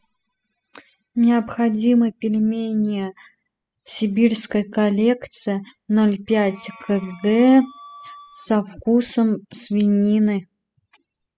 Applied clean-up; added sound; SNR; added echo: classical method spectral subtraction.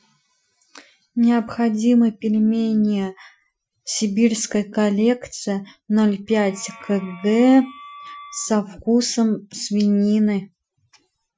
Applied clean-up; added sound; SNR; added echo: classical method Wiener filter.